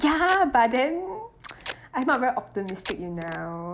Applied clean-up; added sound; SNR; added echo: none; Packing tape, duct tape; 17 dB; none.